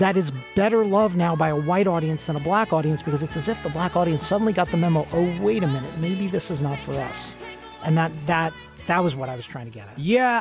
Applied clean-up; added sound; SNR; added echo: none; none; none; none.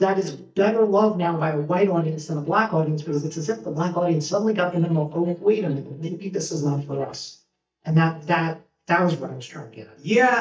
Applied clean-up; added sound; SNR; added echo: neural mask model DeepFilterNet 3.